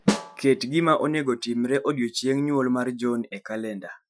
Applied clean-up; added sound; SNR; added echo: classical method Wiener filter.